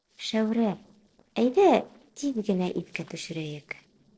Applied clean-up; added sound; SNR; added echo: neural separator model SepFormer DNS4.